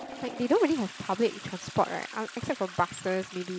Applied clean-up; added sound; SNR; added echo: none; Toilet flush; 14 dB; none.